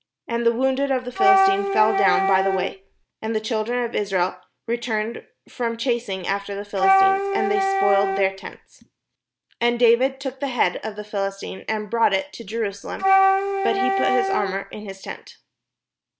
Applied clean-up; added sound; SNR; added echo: none; Wind instrument, woodwind instrument; -3 dB; none.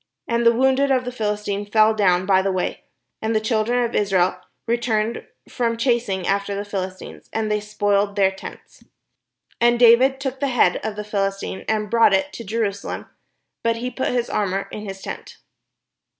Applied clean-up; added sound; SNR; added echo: none; none; none; none.